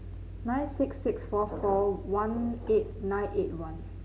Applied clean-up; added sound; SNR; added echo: none; none; none; none.